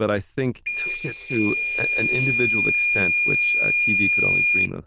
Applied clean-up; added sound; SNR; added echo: neural diffusion model UNIVERSE++.